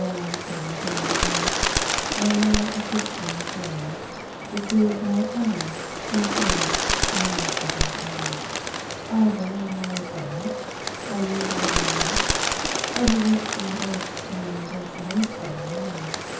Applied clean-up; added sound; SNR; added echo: none; Bird; 0 dB; reverberation time 0.6 s.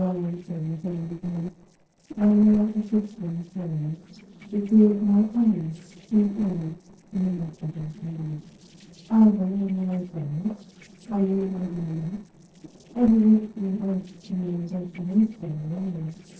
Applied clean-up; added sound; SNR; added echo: neural separator model SepFormer DNS4.